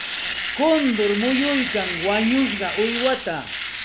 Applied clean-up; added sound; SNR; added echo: none; Domestic sounds, home sounds; 4 dB; none.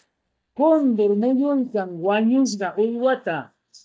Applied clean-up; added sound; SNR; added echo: neural mask model DeepFilterNet 3.